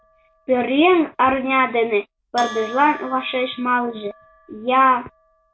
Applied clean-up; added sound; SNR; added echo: none; Bell; 19 dB; none.